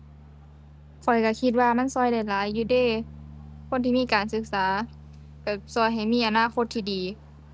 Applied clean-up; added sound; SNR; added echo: none; Bass guitar; 19 dB; none.